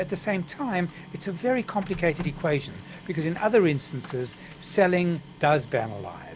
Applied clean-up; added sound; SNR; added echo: none; Printer; 15 dB; none.